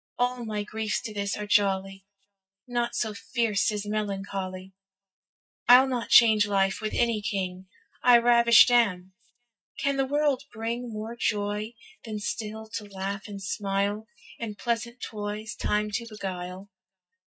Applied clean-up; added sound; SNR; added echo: neural mask model DeepFilterNet 3.